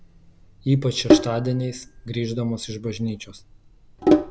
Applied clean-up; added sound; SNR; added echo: none; Sink (filling or washing); -2 dB; none.